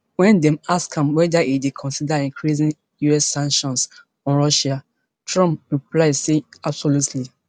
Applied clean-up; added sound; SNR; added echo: none; none; none; none.